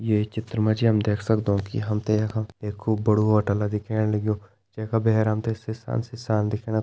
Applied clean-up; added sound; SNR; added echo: none; none; none; none.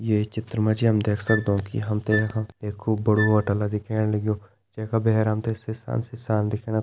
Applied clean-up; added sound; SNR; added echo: none; Wind instrument, woodwind instrument; 11 dB; none.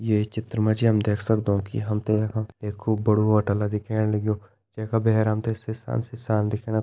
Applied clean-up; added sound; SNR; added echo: neural mask model DeepFilterNet 3.